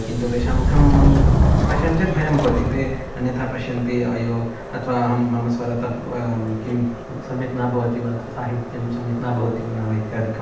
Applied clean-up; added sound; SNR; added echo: none; Subway, metro, underground; 0 dB; reverberation time 0.9 s.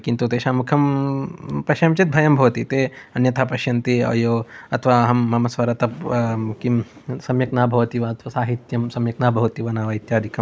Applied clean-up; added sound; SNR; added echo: none; none; none; none.